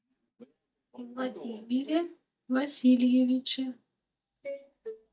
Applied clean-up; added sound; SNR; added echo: neural mask model DeepFilterNet 3.